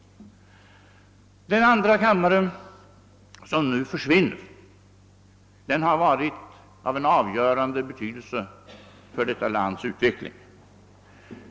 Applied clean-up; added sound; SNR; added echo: none; none; none; none.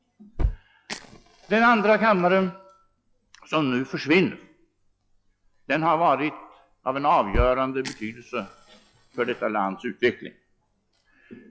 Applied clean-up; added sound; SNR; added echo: classical method log-MMSE.